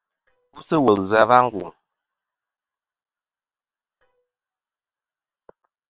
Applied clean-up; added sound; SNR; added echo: neural separator model SepFormer WHAM!.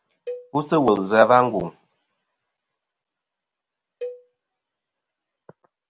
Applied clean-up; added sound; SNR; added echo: none; Cowbell; 16 dB; none.